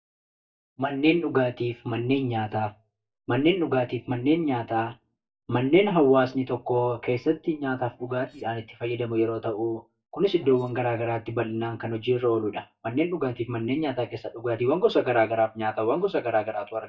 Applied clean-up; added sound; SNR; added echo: neural mask model DeepFilterNet 3.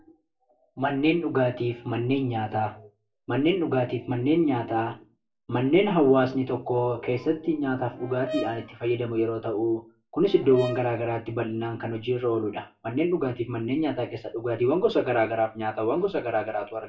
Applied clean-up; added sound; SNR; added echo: none; Brass instrument; 12 dB; reverberation time 0.2 s.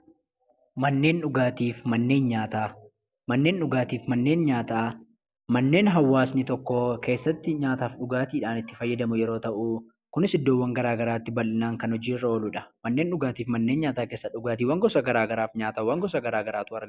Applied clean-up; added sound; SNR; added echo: none; none; none; none.